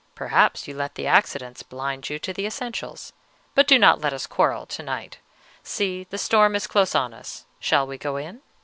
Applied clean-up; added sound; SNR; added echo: none; none; none; none.